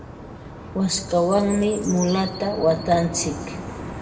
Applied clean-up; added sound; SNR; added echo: none; Chirp, tweet; 11 dB; reverberation time 1.3 s.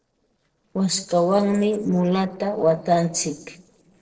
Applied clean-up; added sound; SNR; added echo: neural separator model SepFormer DNS4.